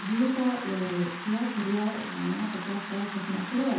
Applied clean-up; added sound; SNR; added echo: none; Rain; 9 dB; reverberation time 0.8 s.